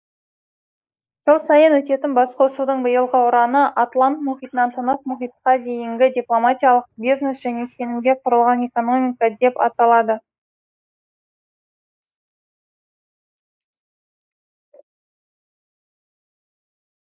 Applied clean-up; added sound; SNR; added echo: neural mask model Resemble Enhance denoiser.